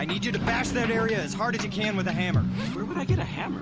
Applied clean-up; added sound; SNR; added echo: none; Zipper (clothing); 18 dB; none.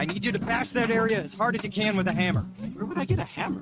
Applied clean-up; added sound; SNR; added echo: neural mask model RNNoise.